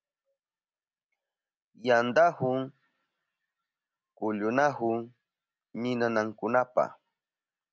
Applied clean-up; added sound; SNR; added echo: none; none; none; none.